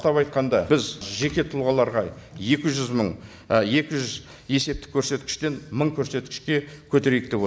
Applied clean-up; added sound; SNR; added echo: none; none; none; none.